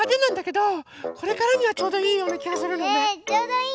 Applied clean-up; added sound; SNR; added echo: none; none; none; none.